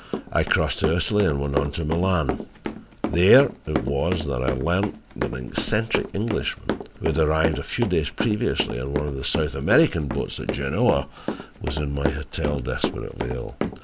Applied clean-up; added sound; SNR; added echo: none; Run; 7 dB; none.